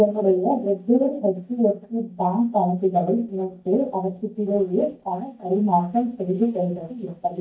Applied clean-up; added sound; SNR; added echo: neural mask model DeepFilterNet 3.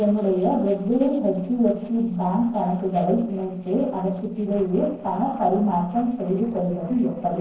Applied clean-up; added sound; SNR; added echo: neural separator model SepFormer DNS4.